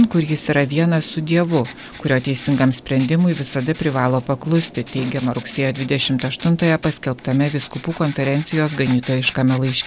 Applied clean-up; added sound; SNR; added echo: none; Writing; 15 dB; none.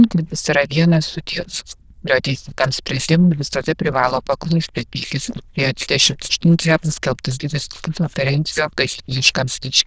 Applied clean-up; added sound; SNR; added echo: neural diffusion model UNIVERSE++.